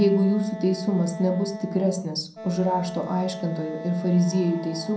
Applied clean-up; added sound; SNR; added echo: none; Wind instrument, woodwind instrument; 13 dB; reverberation time 0.6 s.